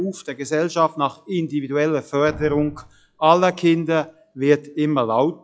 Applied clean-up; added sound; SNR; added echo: classical method log-MMSE.